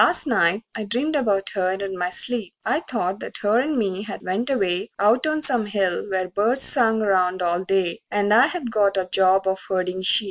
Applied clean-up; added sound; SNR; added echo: none; none; none; none.